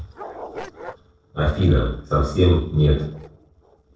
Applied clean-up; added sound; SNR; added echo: neural separator model SepFormer DNS4.